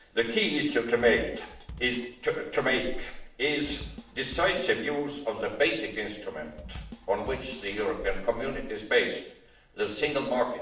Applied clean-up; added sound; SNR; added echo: none; Bass drum / Snare drum; 16 dB; reverberation time 0.6 s.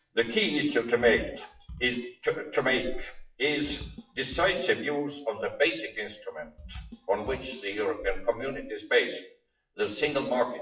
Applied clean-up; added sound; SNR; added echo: classical method WPE with log-MMSE.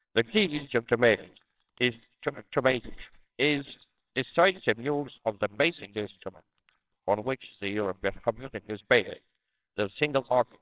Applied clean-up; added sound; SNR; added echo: neural separator model SepFormer WHAMR!.